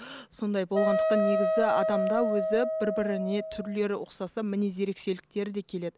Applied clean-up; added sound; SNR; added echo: none; Wind instrument, woodwind instrument; -2 dB; none.